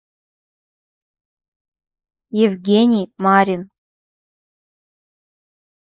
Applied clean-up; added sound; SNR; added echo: neural mask model Resemble Enhance denoiser.